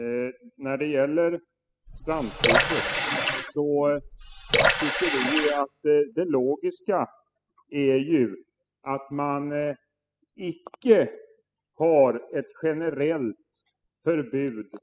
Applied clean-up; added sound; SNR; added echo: classical method spectral subtraction.